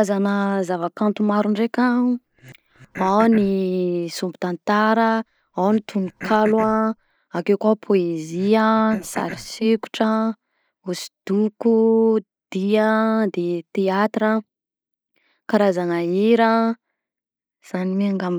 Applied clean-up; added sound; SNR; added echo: neural mask model Resemble Enhance denoiser.